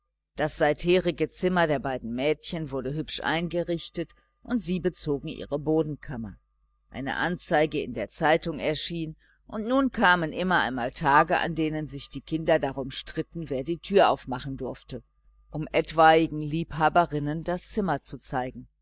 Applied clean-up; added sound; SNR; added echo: neural mask model DeepFilterNet 3.